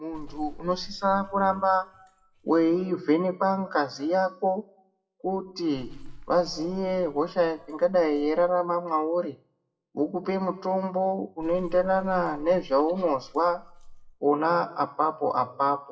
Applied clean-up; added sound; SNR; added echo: classical method WPE with log-MMSE.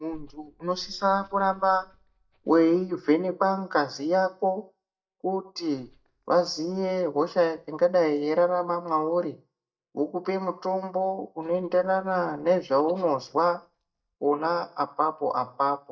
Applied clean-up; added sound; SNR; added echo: neural mask model DeepFilterNet 3.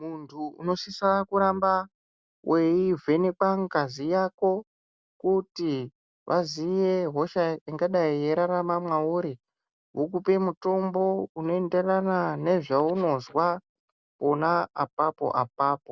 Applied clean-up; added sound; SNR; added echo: none; none; none; none.